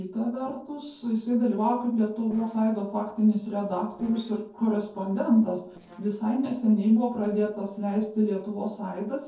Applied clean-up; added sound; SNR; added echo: neural separator model SepFormer DNS4.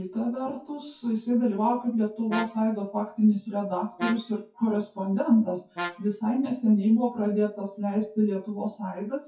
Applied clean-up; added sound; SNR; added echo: classical method WPE with log-MMSE.